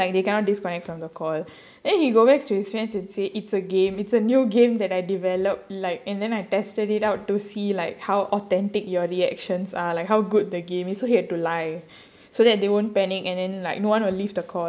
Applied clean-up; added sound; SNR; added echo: none; none; none; none.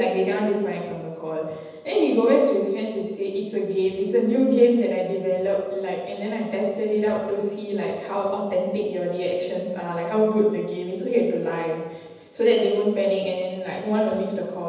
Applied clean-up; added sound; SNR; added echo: none; none; none; reverberation time 1.1 s.